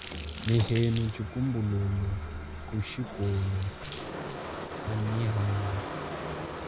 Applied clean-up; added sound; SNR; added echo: none; Bathtub (filling or washing); 7 dB; none.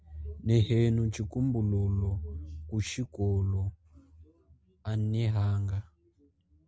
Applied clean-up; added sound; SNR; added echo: none; none; none; none.